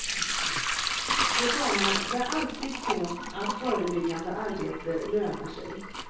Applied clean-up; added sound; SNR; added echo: none; Sink (filling or washing) / Liquid; -1 dB; reverberation time 0.6 s.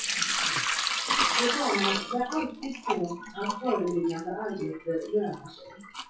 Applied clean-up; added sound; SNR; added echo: classical method WPE with log-MMSE.